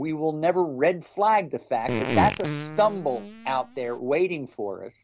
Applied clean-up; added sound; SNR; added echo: none; Fart; 5 dB; none.